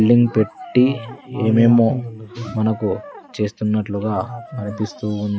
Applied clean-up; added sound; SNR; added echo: none; Brass instrument; 20 dB; none.